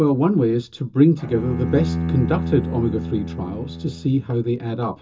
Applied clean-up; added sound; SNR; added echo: none; Bowed string instrument; 8 dB; reverberation time 0.2 s.